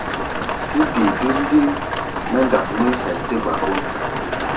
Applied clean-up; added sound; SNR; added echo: none; Rain; 2 dB; reverberation time 0.4 s.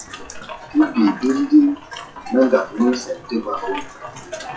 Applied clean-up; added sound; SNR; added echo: classical method WPE with log-MMSE.